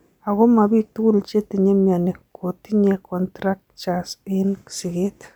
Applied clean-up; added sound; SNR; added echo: none; none; none; none.